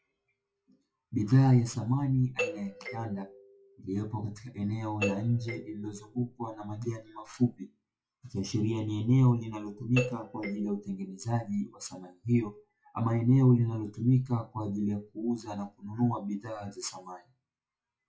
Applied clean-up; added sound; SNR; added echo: classical method WPE with log-MMSE.